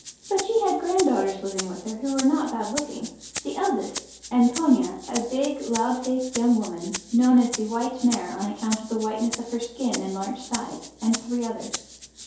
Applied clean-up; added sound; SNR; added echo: none; Rattle (instrument); 12 dB; reverberation time 2.4 s.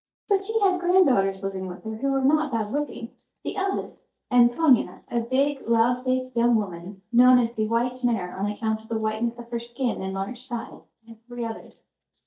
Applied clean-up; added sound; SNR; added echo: neural mask model DeepFilterNet 3.